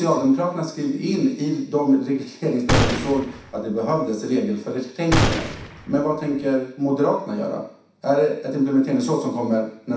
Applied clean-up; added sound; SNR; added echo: none; Gunshot, gunfire; 2 dB; reverberation time 0.7 s.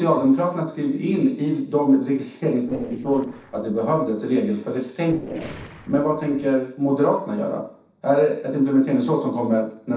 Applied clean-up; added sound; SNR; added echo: neural separator model SepFormer DNS4.